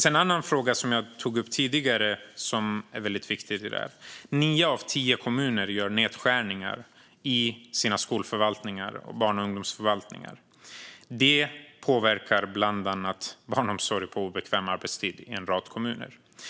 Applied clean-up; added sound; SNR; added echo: none; none; none; none.